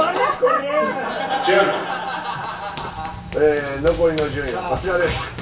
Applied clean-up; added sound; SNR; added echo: none; Run; 6 dB; reverberation time 0.2 s.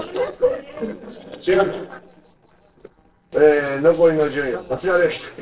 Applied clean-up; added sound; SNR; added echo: neural separator model SepFormer DNS4.